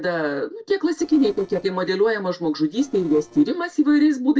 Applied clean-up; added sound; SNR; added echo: neural separator model SepFormer DNS4.